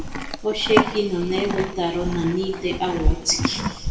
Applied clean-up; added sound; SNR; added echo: none; Livestock, farm animals, working animals; 1 dB; reverberation time 1.7 s.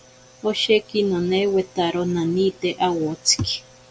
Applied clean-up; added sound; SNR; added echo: none; none; none; none.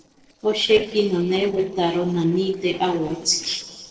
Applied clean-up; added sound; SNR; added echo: neural separator model SepFormer DNS4.